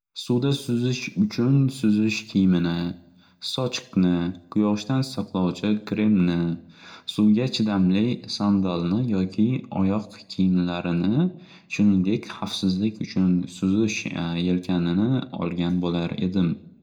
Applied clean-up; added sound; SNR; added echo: none; none; none; reverberation time 0.5 s.